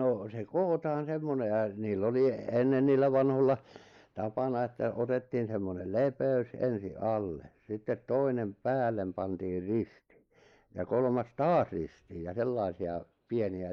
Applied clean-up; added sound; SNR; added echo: neural mask model Resemble Enhance denoiser.